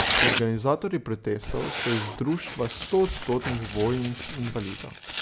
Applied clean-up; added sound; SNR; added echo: none; Tearing; 2 dB; none.